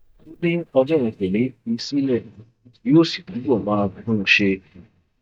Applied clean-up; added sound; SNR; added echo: neural mask model DeepFilterNet 3.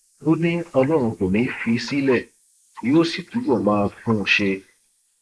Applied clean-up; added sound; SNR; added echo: neural mask model Resemble Enhance denoiser.